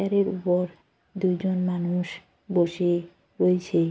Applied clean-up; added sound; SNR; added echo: none; none; none; none.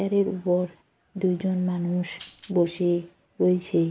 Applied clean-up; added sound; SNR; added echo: none; Tambourine; 2 dB; none.